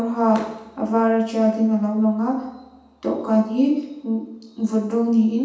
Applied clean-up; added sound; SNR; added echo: none; none; none; reverberation time 0.9 s.